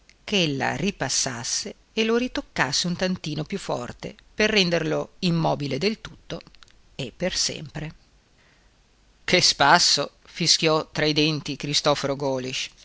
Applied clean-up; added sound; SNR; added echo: none; none; none; none.